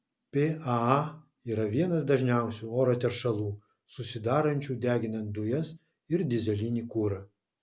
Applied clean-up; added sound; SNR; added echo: none; none; none; none.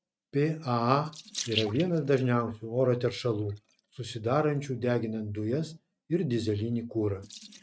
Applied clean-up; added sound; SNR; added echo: neural mask model RNNoise.